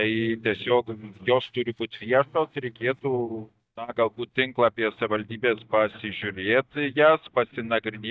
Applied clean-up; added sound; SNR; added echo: neural mask model DeepFilterNet 3.